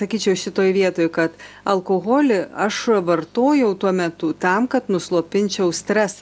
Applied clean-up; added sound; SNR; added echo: none; none; none; none.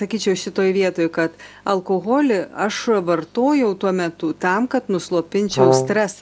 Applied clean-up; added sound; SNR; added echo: none; Brass instrument; -2 dB; none.